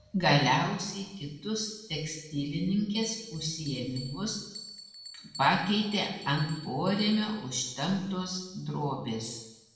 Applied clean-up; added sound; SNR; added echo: none; Bell; 19 dB; reverberation time 0.9 s.